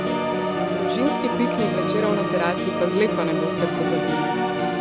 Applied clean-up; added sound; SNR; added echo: none; Organ; -3 dB; none.